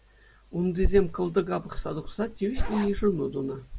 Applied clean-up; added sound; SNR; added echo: none; Zipper (clothing); 13 dB; none.